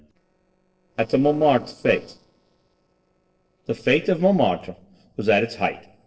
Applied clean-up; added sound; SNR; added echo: neural separator model SepFormer DNS4.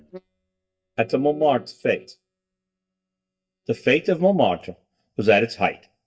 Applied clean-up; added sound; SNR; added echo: neural mask model DeepFilterNet 3.